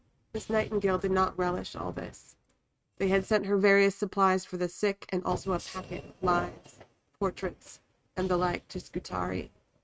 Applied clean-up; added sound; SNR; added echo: neural mask model RNNoise.